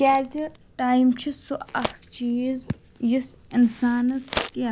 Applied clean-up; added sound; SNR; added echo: none; Crack; 13 dB; none.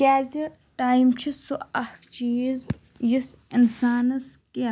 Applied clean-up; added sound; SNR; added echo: none; none; none; none.